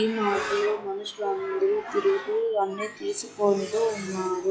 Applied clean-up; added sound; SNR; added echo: classical method log-MMSE.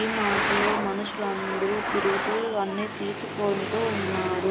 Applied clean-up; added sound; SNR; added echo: none; Traffic noise, roadway noise; 1 dB; none.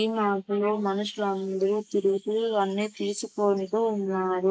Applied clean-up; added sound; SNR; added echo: neural mask model Resemble Enhance denoiser.